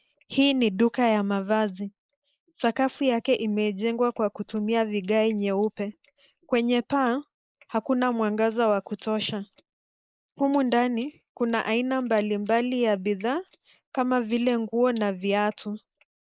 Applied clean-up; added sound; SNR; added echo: neural mask model Resemble Enhance denoiser.